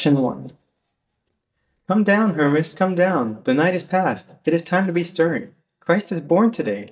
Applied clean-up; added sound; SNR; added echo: neural mask model DeepFilterNet 3.